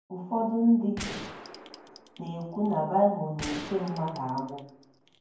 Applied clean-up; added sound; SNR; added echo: none; Gunshot, gunfire; 13 dB; reverberation time 0.9 s.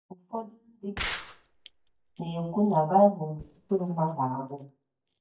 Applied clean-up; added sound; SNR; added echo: neural mask model DeepFilterNet 3.